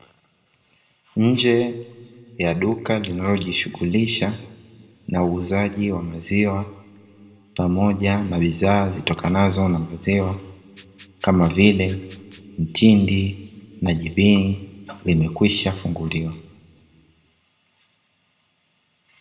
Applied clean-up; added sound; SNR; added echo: none; Rattle (instrument); 19 dB; reverberation time 1.1 s.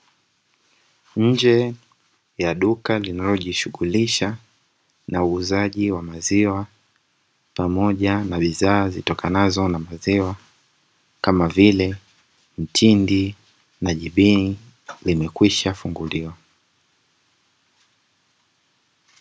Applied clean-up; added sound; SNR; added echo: none; none; none; none.